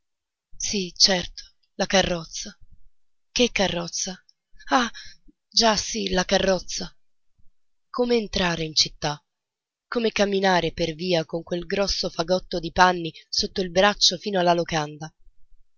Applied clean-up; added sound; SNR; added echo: none; none; none; none.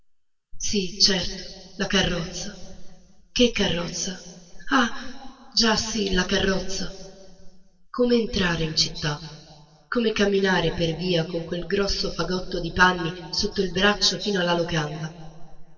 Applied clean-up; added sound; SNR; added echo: none; none; none; reverberation time 1.8 s.